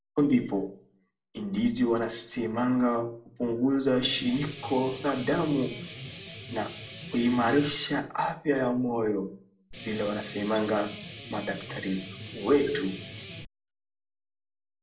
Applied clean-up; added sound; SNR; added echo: none; Guitar; 13 dB; reverberation time 0.3 s.